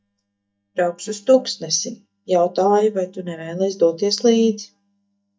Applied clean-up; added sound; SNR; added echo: neural mask model DeepFilterNet 3.